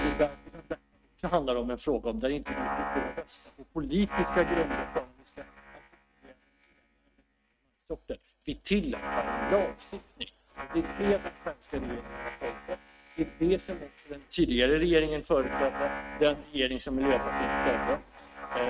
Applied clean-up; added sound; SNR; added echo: neural mask model RNNoise.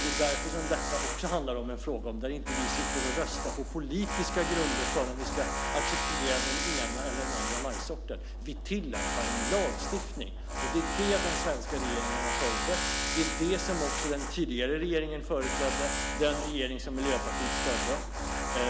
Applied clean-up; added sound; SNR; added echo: none; Tools; -1 dB; none.